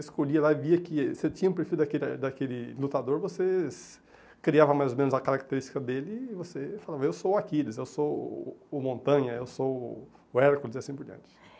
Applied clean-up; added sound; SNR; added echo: none; none; none; none.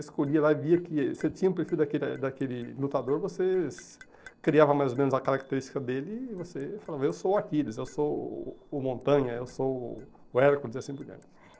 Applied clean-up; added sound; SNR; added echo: neural separator model SepFormer DNS4.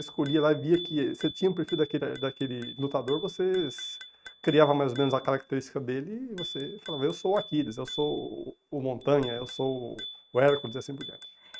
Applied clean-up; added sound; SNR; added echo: neural mask model RNNoise.